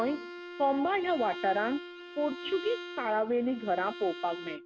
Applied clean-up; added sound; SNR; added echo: none; Bowed string instrument; 11 dB; none.